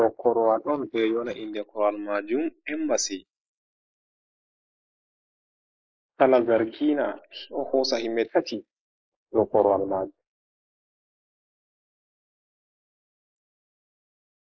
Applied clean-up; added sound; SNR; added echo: neural mask model Resemble Enhance denoiser.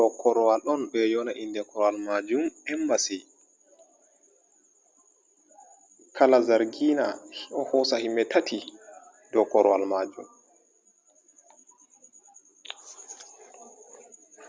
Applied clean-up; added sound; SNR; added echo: none; none; none; none.